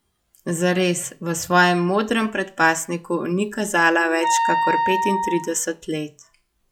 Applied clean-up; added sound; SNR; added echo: classical method log-MMSE.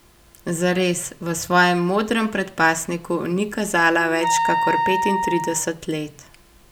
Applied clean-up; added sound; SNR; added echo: none; Wind instrument, woodwind instrument; 3 dB; none.